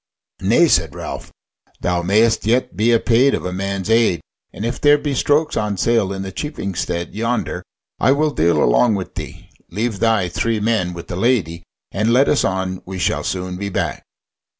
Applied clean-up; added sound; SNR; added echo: none; none; none; none.